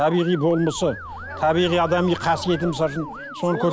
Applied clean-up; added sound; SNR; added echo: none; Motor vehicle (road) / Siren + Livestock, farm animals, working animals; 14 dB; none.